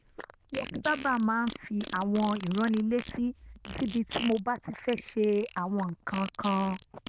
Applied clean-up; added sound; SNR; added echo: neural diffusion model UNIVERSE++.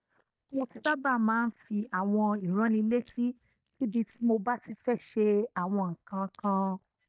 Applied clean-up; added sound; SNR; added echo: neural mask model DeepFilterNet 3.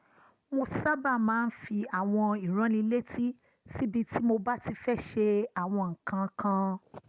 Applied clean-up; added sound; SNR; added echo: none; none; none; none.